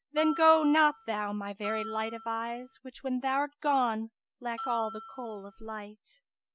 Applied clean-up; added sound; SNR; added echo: none; Bell; 12 dB; none.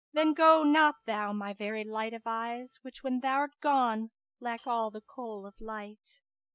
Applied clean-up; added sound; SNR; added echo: neural mask model DeepFilterNet 3.